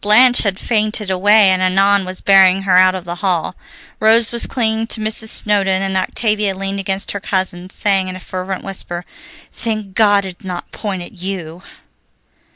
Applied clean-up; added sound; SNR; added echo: none; none; none; none.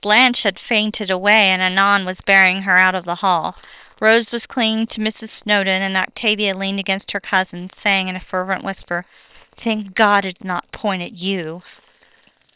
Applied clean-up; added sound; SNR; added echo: neural separator model SepFormer WHAM!.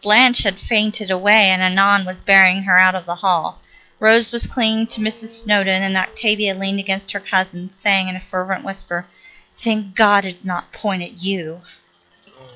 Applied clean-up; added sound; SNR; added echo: classical method log-MMSE.